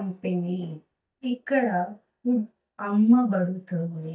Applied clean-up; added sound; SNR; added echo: neural mask model DeepFilterNet 3.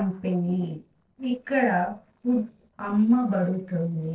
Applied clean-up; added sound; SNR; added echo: neural separator model SepFormer DNS4.